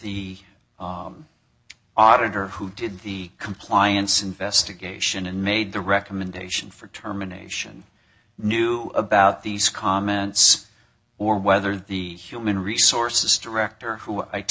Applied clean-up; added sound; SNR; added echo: none; none; none; none.